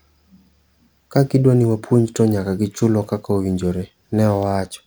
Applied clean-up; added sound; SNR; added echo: none; none; none; none.